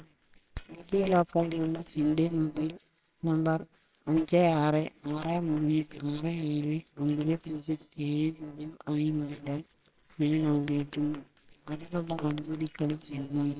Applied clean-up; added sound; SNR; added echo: neural separator model SepFormer WHAMR!.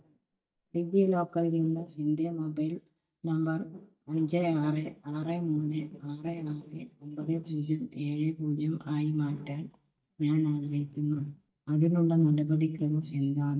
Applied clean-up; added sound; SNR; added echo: neural mask model DeepFilterNet 3.